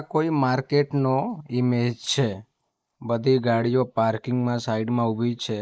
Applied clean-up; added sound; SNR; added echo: neural mask model Resemble Enhance denoiser.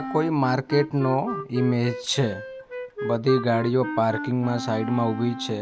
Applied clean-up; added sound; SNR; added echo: none; Wind instrument, woodwind instrument; 9 dB; none.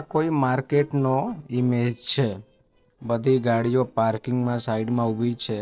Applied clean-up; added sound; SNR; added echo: neural separator model SepFormer DNS4.